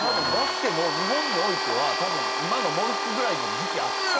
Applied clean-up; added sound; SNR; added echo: none; Domestic sounds, home sounds; -3 dB; none.